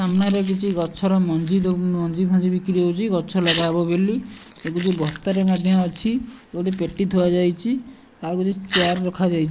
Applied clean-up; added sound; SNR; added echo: neural mask model Resemble Enhance denoiser.